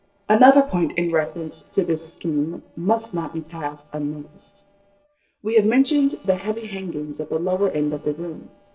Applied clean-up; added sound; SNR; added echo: neural separator model SepFormer DNS4.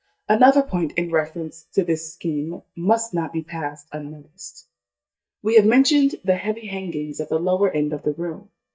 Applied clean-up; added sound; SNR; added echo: neural mask model DeepFilterNet 3.